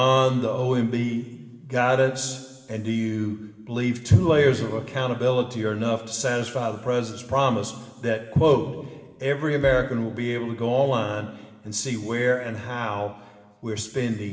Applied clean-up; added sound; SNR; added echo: none; Bass drum; 12 dB; reverberation time 1.3 s.